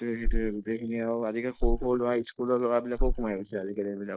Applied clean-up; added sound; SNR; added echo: neural mask model Resemble Enhance denoiser.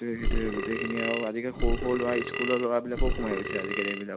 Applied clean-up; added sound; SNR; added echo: none; Burping, eructation; -1 dB; none.